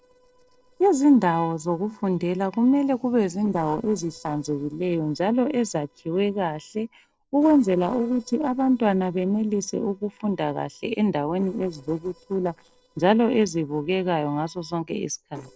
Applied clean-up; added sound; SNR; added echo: neural separator model SepFormer DNS4.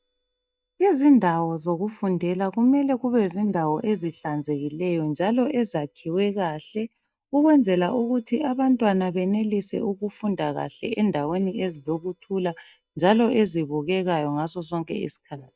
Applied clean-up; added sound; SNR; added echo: neural mask model DeepFilterNet 3.